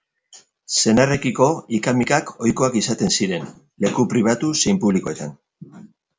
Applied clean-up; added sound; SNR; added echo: none; none; none; none.